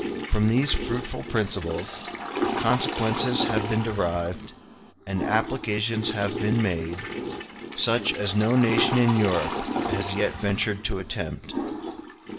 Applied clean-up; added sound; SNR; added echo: none; Toilet flush / Water; 5 dB; reverberation time 0.5 s.